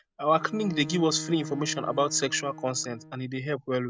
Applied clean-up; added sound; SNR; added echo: none; Bowed string instrument; 14 dB; none.